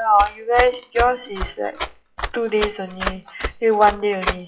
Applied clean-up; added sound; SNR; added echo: classical method WPE with log-MMSE.